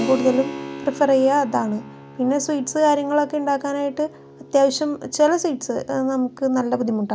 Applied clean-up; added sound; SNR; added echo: none; Keyboard (musical); 15 dB; none.